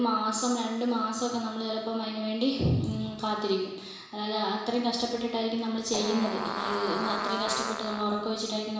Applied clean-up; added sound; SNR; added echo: none; Fart; 5 dB; reverberation time 1.0 s.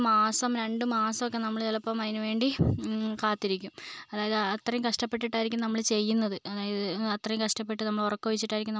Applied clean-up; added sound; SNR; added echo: none; none; none; none.